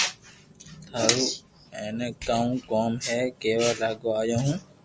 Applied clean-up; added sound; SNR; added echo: none; none; none; none.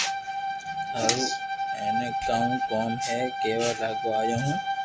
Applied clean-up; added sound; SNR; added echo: none; Bowed string instrument; 0 dB; none.